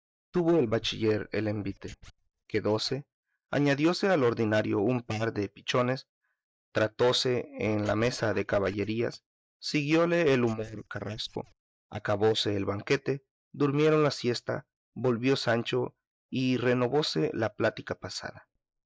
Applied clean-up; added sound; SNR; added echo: neural mask model DeepFilterNet 3.